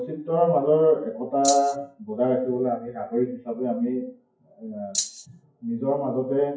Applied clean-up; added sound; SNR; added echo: classical method WPE with log-MMSE.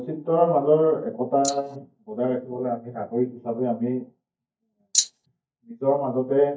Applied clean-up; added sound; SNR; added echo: neural mask model DeepFilterNet 3.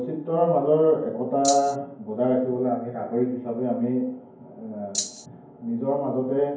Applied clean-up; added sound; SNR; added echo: none; Rattle (instrument); 5 dB; reverberation time 0.9 s.